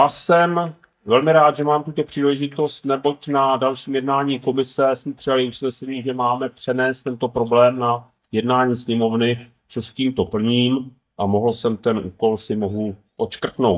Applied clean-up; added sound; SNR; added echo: neural mask model DeepFilterNet 3.